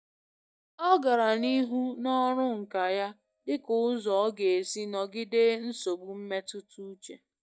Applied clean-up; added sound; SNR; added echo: neural mask model DeepFilterNet 3.